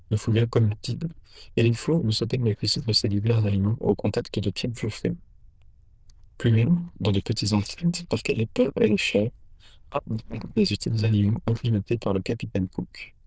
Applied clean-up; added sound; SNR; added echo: neural diffusion model UNIVERSE++.